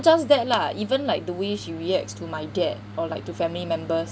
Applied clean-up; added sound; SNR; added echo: none; none; none; none.